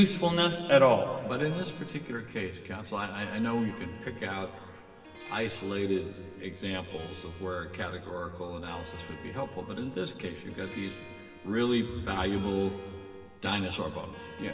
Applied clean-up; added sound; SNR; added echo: none; Harp; 19 dB; reverberation time 2.7 s.